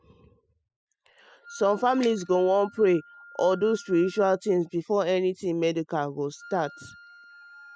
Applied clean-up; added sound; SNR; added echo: classical method spectral subtraction.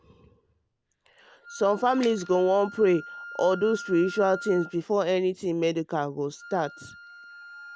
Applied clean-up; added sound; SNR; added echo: none; Splash, splatter + Wind instrument, woodwind instrument; 17 dB; none.